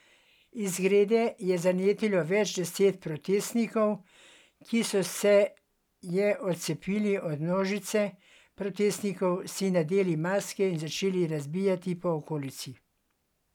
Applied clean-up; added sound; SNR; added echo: none; none; none; none.